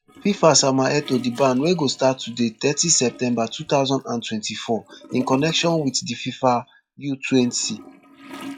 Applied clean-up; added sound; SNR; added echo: classical method log-MMSE.